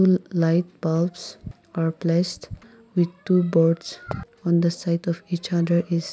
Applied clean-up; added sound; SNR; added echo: none; none; none; none.